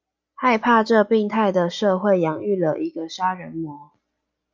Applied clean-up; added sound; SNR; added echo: none; none; none; none.